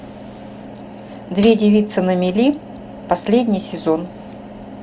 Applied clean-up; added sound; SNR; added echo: none; Clapping; 16 dB; none.